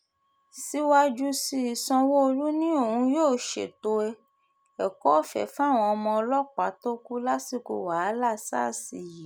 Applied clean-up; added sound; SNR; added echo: none; none; none; none.